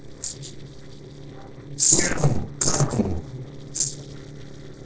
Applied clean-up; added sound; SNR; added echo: neural separator model SepFormer DNS4.